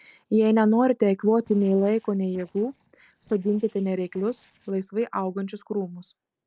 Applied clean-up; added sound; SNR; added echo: neural separator model SepFormer DNS4.